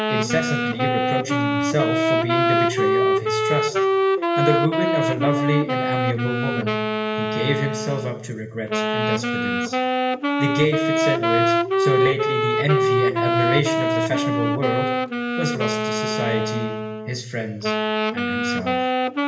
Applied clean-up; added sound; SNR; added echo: none; Wind instrument, woodwind instrument; -4 dB; reverberation time 0.8 s.